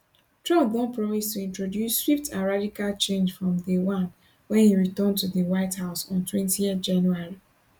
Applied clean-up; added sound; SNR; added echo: none; none; none; none.